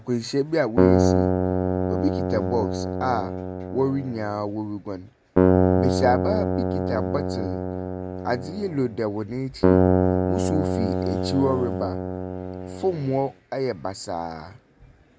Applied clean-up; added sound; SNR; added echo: none; Keyboard (musical); -5 dB; none.